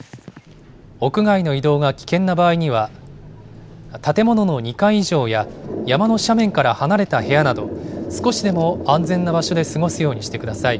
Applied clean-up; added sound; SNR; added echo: none; none; none; none.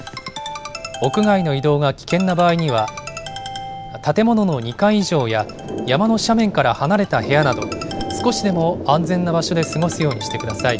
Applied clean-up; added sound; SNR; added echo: none; Ringtone; 14 dB; none.